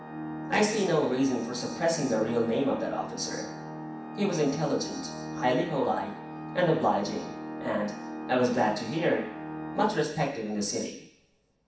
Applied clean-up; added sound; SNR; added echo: none; Organ; 9 dB; reverberation time 0.7 s.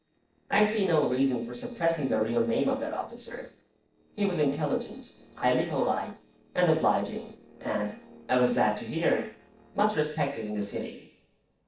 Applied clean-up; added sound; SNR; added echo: neural separator model SepFormer DNS4.